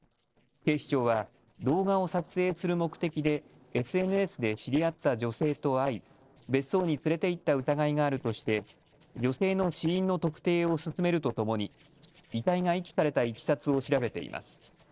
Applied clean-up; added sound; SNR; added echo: neural separator model SepFormer DNS4.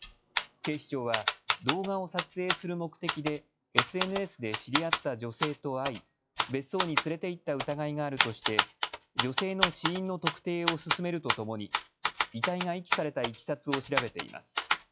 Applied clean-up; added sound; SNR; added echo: classical method log-MMSE.